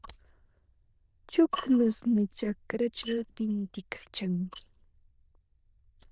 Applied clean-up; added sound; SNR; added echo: neural diffusion model UNIVERSE++.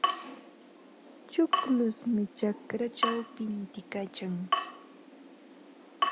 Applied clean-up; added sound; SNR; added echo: none; Drip / Water tap, faucet; 0 dB; none.